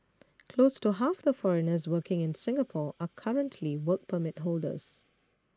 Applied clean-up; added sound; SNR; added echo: neural mask model Resemble Enhance denoiser.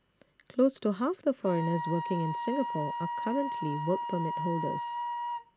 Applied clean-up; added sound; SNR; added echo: none; Wind instrument, woodwind instrument; 4 dB; none.